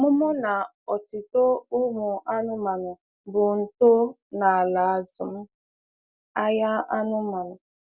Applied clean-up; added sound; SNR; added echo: none; none; none; none.